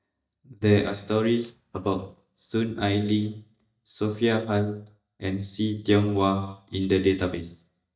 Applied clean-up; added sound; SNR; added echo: neural mask model DeepFilterNet 3.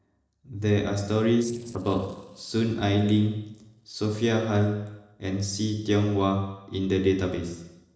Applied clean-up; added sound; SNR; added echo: neural separator model SepFormer DNS4.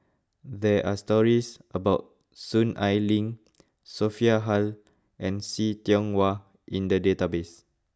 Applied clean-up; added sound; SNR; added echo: none; none; none; none.